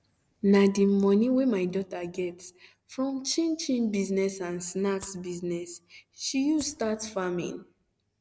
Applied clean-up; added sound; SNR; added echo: neural separator model SepFormer DNS4.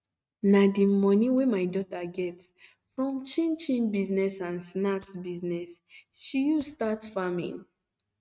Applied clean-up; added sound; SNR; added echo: neural mask model RNNoise.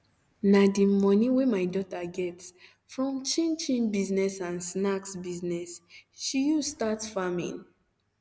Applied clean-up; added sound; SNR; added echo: none; none; none; none.